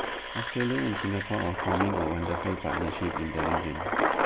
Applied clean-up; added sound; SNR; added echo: none; Engine; -1 dB; none.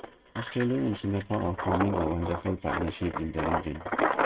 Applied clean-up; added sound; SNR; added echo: neural mask model RNNoise.